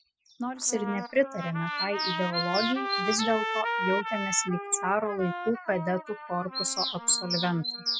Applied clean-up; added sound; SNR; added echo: classical method spectral subtraction.